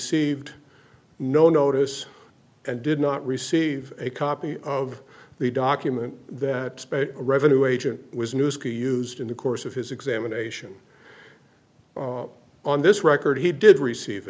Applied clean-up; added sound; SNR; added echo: none; none; none; none.